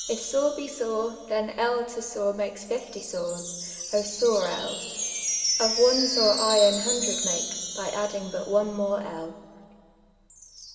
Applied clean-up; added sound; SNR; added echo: none; Wind chime; 5 dB; reverberation time 2.1 s.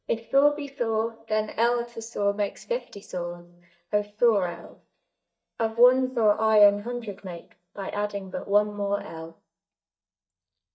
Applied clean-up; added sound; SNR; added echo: neural mask model DeepFilterNet 3.